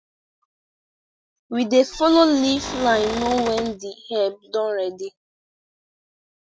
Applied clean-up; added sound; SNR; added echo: none; Cupboard open or close / Door; 9 dB; none.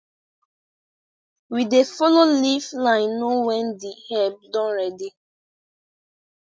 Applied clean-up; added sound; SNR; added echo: none; none; none; none.